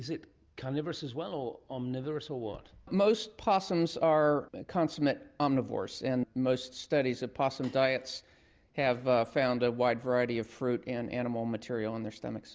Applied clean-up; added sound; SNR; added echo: none; none; none; none.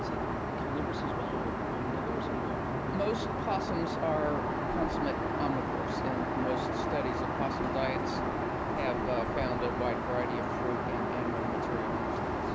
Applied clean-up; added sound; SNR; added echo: none; Aircraft; -5 dB; none.